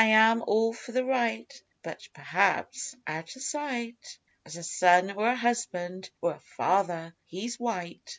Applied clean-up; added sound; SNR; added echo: none; none; none; none.